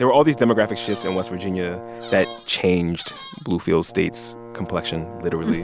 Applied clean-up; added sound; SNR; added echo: none; Brass instrument + Squeak; 14 dB; none.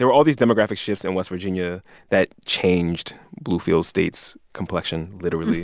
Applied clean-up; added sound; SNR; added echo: none; none; none; none.